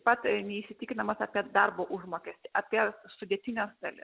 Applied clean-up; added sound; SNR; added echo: none; none; none; none.